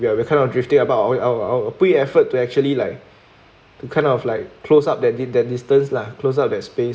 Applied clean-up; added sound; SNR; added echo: none; none; none; none.